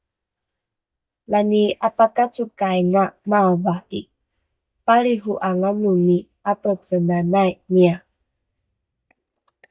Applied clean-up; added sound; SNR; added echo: neural mask model DeepFilterNet 3.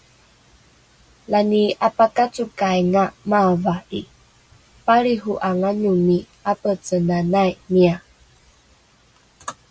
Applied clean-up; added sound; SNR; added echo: none; none; none; none.